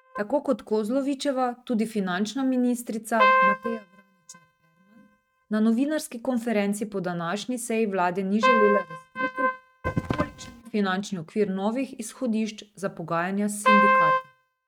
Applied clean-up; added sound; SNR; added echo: neural mask model RNNoise.